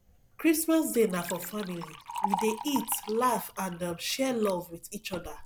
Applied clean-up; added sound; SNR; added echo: none; Liquid; 10 dB; none.